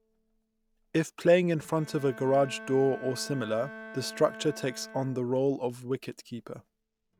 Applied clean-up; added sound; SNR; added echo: none; Bowed string instrument; 18 dB; none.